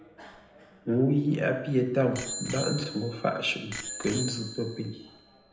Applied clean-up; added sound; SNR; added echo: none; Bicycle bell; 11 dB; reverberation time 0.8 s.